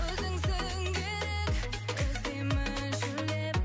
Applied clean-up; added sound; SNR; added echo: none; none; none; none.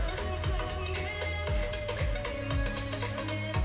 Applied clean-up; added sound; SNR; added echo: none; Wind; 12 dB; reverberation time 2.5 s.